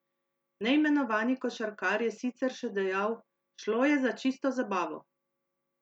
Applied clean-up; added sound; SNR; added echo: none; none; none; none.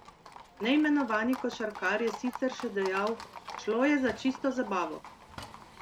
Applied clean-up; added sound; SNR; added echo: none; Livestock, farm animals, working animals; 14 dB; none.